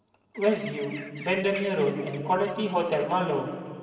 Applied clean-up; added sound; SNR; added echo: none; Bird; 16 dB; reverberation time 1.9 s.